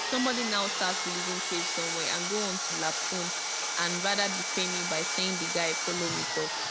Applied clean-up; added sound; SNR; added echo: none; Sawing; -2 dB; none.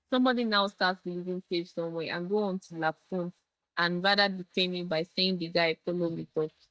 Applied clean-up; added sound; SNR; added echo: neural mask model DeepFilterNet 3.